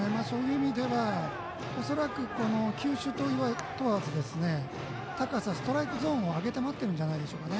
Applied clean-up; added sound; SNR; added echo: none; none; none; none.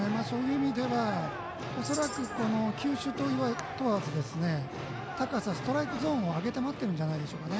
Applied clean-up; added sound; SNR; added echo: none; Tambourine; 14 dB; none.